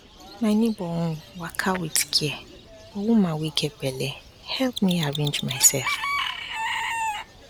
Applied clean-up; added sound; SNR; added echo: none; Bird / Chicken, rooster + Mechanisms; 8 dB; none.